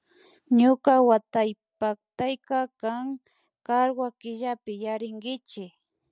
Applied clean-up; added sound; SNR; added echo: none; none; none; none.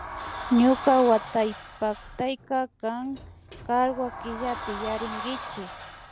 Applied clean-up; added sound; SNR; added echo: none; Sliding door; 9 dB; none.